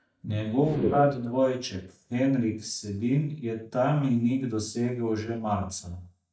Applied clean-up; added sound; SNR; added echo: neural mask model DeepFilterNet 3.